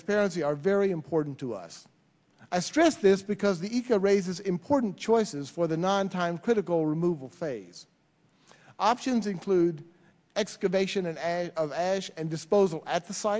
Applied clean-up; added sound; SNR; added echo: none; none; none; none.